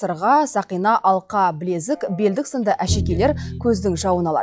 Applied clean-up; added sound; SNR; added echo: classical method log-MMSE.